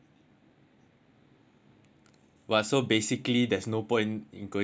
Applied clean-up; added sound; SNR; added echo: none; none; none; none.